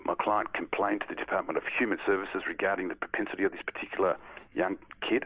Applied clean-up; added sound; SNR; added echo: none; none; none; none.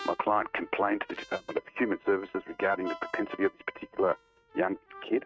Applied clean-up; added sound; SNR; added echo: neural mask model RNNoise.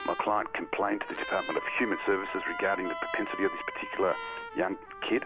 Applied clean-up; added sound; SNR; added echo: none; Wind instrument, woodwind instrument + Trumpet; 8 dB; none.